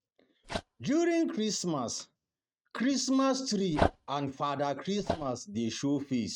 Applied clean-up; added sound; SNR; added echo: neural mask model RNNoise.